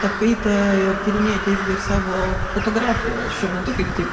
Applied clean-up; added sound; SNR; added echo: none; Crow; 4 dB; reverberation time 2.4 s.